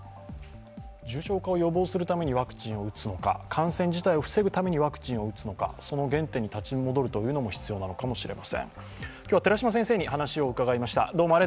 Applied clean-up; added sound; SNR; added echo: none; none; none; none.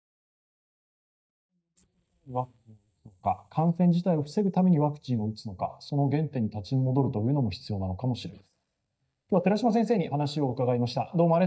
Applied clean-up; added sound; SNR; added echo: neural mask model DeepFilterNet 3.